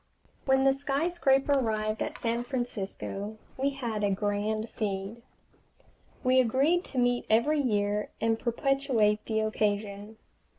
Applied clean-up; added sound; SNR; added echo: none; none; none; none.